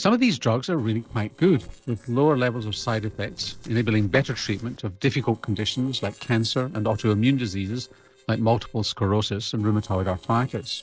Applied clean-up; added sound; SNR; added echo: neural separator model SepFormer DNS4.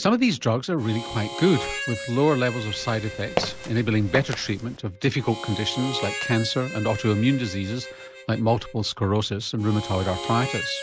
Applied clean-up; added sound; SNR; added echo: none; Harmonica + Walk, footsteps; 10 dB; none.